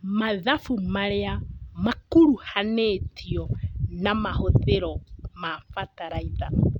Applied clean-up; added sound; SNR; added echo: none; none; none; none.